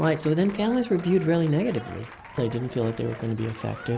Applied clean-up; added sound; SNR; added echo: none; Applause / Crowd; 18 dB; none.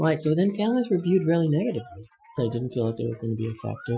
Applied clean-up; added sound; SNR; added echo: classical method Wiener filter.